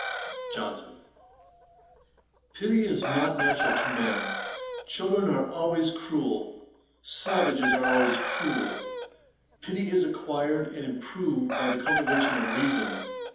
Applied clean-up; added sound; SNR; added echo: none; Chicken, rooster; 3 dB; reverberation time 1.3 s.